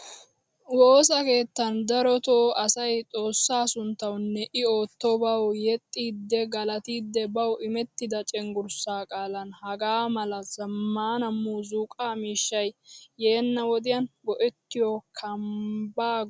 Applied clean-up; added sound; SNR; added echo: none; none; none; none.